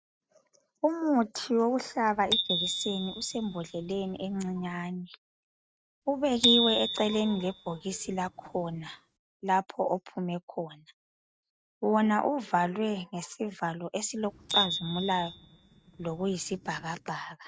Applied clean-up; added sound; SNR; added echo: neural mask model RNNoise.